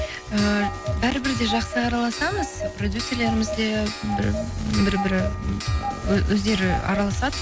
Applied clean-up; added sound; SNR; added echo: none; Clock; 8 dB; none.